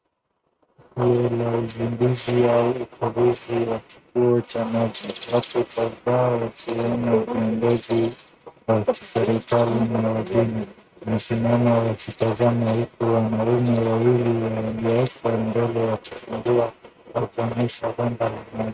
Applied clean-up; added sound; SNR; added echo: neural mask model RNNoise.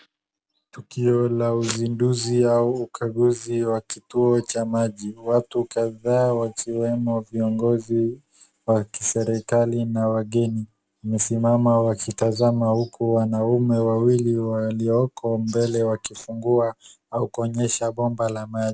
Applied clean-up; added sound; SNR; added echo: none; none; none; none.